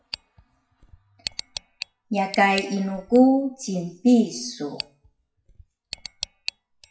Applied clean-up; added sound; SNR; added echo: classical method WPE with log-MMSE.